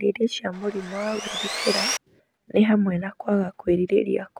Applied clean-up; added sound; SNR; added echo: none; Sawing; 5 dB; none.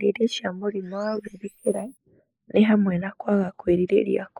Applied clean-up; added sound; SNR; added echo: neural mask model Resemble Enhance denoiser.